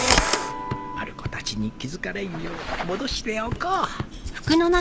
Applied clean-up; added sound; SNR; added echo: none; Camera; 3 dB; none.